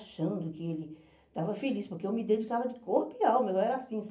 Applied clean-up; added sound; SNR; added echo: none; none; none; reverberation time 0.3 s.